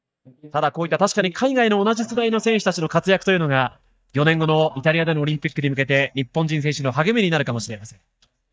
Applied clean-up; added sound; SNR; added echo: neural mask model DeepFilterNet 3.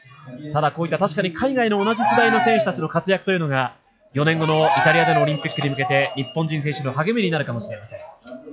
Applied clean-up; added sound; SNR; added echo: classical method log-MMSE.